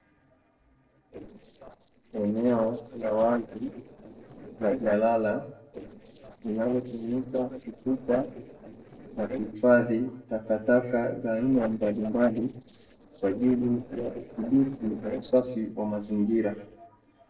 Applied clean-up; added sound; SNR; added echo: neural separator model SepFormer DNS4.